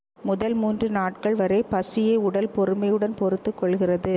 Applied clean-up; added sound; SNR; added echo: none; none; none; none.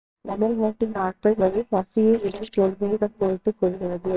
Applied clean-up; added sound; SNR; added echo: neural separator model SepFormer WHAMR!.